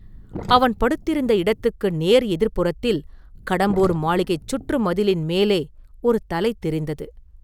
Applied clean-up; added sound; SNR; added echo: none; Sink (filling or washing); 15 dB; none.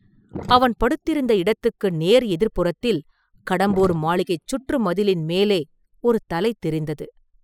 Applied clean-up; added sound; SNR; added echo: classical method spectral subtraction.